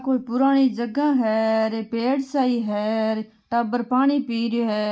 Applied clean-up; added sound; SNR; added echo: none; none; none; none.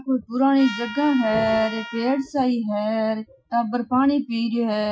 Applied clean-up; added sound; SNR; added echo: classical method Wiener filter.